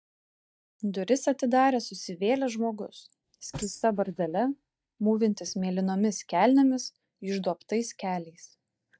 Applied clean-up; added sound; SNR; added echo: neural mask model DeepFilterNet 3.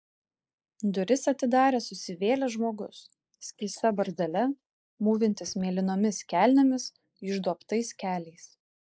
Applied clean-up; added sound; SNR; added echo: neural mask model Resemble Enhance denoiser.